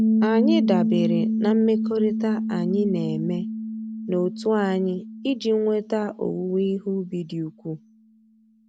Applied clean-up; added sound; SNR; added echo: none; Piano; 1 dB; none.